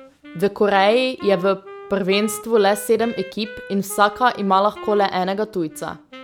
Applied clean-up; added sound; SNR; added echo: none; Wind instrument, woodwind instrument; 17 dB; none.